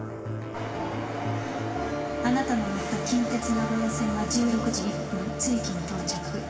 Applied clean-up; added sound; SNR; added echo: none; none; none; reverberation time 2.0 s.